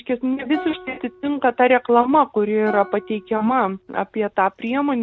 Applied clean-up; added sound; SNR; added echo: none; Plucked string instrument; 19 dB; none.